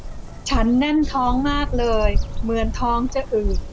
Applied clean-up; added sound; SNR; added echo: none; Bird vocalization, bird call, bird song; 1 dB; none.